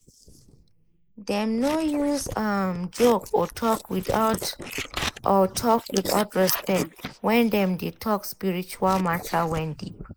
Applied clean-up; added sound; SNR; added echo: neural mask model Resemble Enhance denoiser.